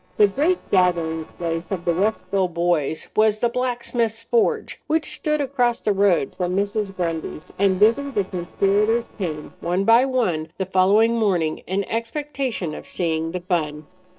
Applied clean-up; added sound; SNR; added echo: neural separator model SepFormer DNS4.